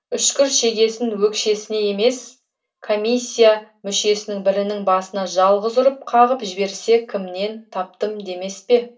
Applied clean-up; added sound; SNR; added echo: none; none; none; reverberation time 0.2 s.